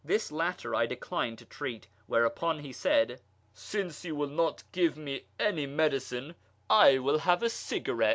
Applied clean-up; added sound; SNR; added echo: none; none; none; none.